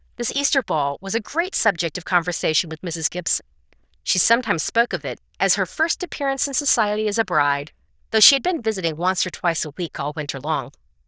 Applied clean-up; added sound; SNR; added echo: neural diffusion model UNIVERSE++.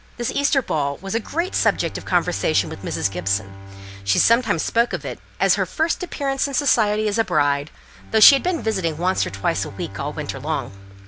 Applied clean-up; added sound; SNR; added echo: none; Bowed string instrument; 16 dB; none.